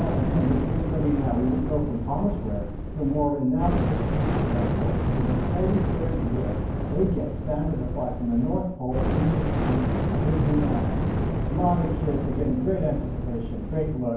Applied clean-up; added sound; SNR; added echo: none; Fire; -1 dB; reverberation time 0.9 s.